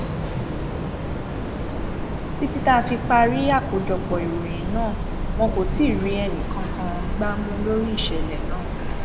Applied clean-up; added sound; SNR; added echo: none; Train; 1 dB; none.